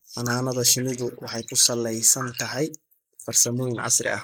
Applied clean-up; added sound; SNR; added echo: neural mask model Resemble Enhance denoiser.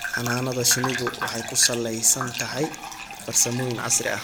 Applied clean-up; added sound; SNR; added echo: none; Bathtub (filling or washing) / Gurgling; 7 dB; none.